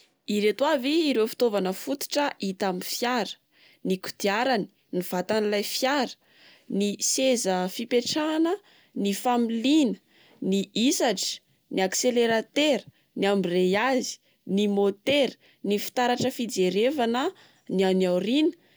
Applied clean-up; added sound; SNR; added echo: none; none; none; none.